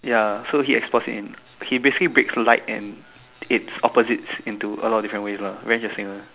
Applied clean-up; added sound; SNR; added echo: none; none; none; none.